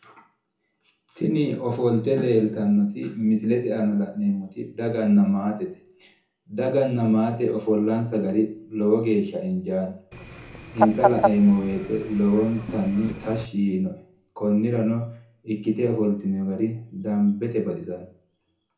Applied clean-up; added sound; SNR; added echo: none; Fowl; 3 dB; reverberation time 0.5 s.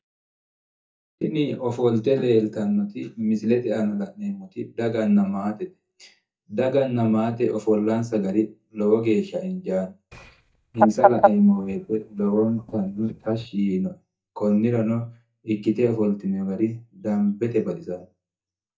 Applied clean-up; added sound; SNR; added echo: neural mask model DeepFilterNet 3.